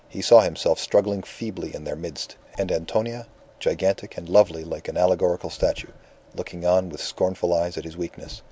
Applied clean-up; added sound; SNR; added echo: none; none; none; none.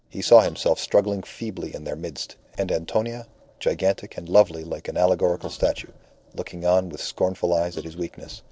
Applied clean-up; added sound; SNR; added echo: neural separator model SepFormer DNS4.